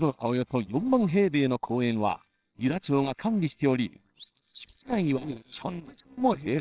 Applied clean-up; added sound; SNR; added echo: neural separator model SepFormer WHAMR!.